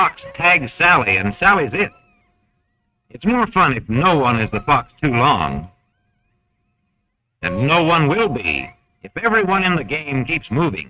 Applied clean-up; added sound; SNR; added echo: neural mask model RNNoise.